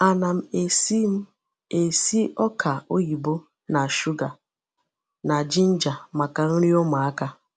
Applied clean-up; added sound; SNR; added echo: none; none; none; none.